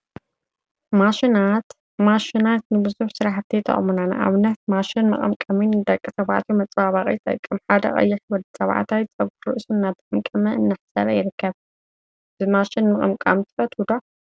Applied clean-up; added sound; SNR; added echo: none; none; none; none.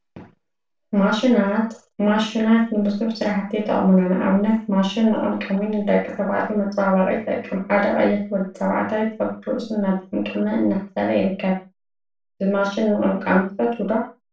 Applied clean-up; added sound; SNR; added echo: none; none; none; reverberation time 0.3 s.